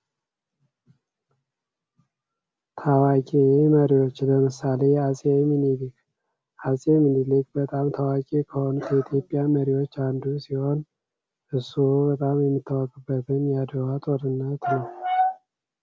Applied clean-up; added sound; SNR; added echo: none; none; none; none.